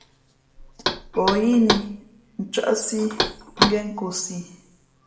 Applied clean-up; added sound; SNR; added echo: none; Knock; 3 dB; reverberation time 0.7 s.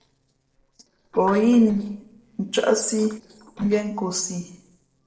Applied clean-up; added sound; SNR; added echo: neural separator model SepFormer DNS4.